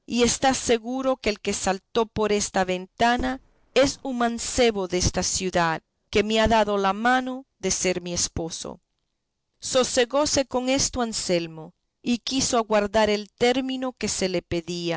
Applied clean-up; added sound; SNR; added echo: neural separator model SepFormer DNS4.